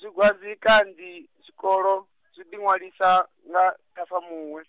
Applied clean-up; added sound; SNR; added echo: none; none; none; none.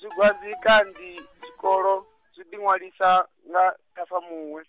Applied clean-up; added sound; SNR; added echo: none; Bowed string instrument; 16 dB; none.